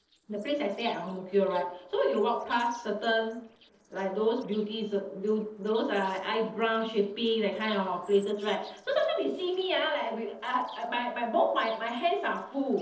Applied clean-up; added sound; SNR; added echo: neural separator model SepFormer DNS4.